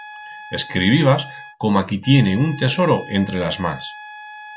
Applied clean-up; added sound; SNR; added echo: none; Trumpet; 18 dB; none.